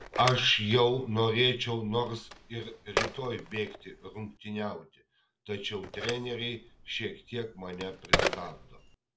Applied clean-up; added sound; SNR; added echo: none; Telephone; 6 dB; none.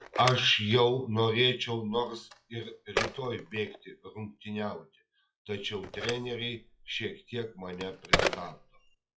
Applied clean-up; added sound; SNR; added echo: classical method log-MMSE.